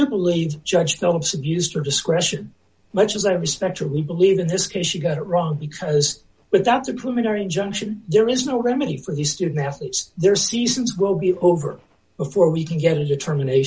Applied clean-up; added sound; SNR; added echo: none; none; none; none.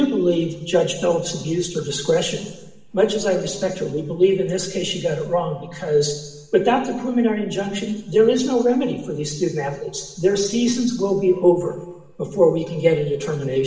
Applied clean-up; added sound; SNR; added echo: none; none; none; reverberation time 1.1 s.